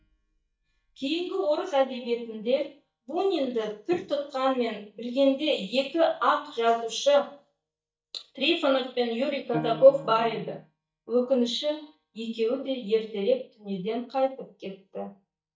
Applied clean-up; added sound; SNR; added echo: neural mask model DeepFilterNet 3.